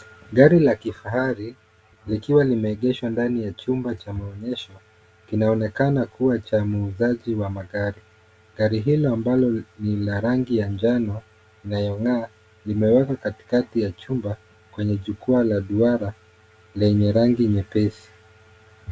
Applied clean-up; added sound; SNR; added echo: none; none; none; none.